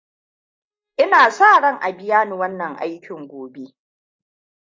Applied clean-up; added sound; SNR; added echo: neural mask model DeepFilterNet 3.